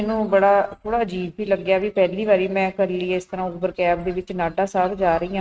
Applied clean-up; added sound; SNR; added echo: neural mask model RNNoise.